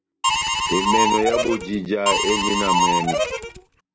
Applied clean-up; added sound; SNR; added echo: none; Harmonica; -3 dB; none.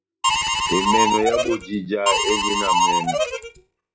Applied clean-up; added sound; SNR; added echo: classical method log-MMSE.